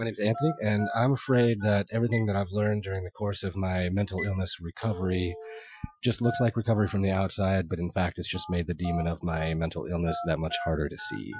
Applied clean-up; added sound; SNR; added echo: classical method Wiener filter.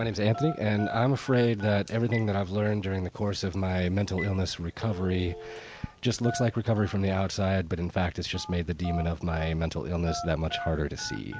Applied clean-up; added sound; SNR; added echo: none; Telephone; 15 dB; none.